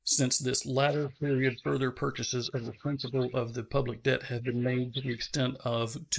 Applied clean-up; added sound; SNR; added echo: neural mask model Resemble Enhance denoiser.